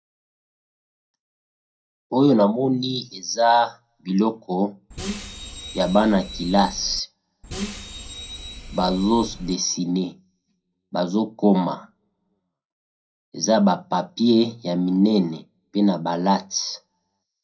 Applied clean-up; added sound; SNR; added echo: none; Bus; 11 dB; reverberation time 0.2 s.